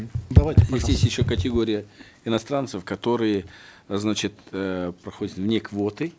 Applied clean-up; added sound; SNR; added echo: none; none; none; none.